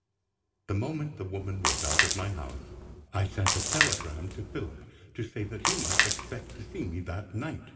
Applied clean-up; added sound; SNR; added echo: none; Splash, splatter; -4 dB; reverberation time 2.1 s.